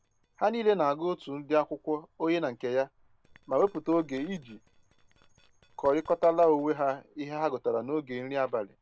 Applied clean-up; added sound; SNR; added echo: neural separator model SepFormer DNS4.